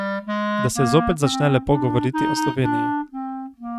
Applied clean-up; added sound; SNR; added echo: neural mask model RNNoise.